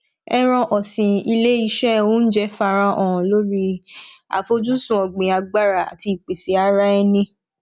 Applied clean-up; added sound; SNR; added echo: none; none; none; none.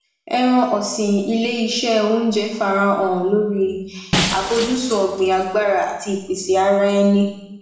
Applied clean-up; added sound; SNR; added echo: none; Shatter; 9 dB; reverberation time 0.9 s.